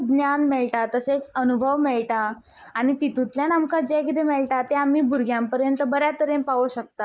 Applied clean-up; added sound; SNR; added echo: neural mask model Resemble Enhance denoiser.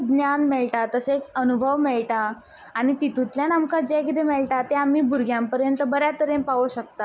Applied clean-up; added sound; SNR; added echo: none; none; none; none.